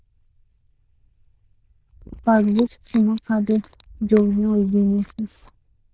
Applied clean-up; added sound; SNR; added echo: neural diffusion model UNIVERSE++.